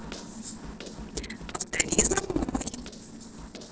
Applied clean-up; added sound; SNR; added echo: neural separator model SepFormer DNS4.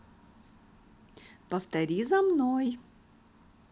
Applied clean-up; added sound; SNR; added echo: none; none; none; none.